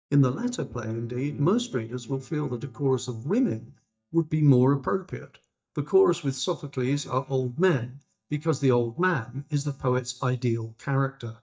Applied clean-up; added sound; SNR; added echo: neural mask model DeepFilterNet 3.